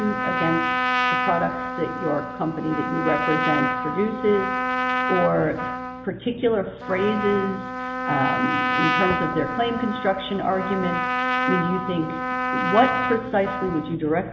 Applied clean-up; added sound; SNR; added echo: none; Trumpet; 1 dB; none.